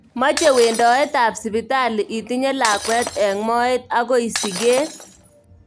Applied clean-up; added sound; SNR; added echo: none; Shatter; 10 dB; none.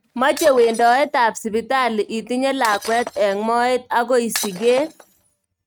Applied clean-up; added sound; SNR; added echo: neural mask model RNNoise.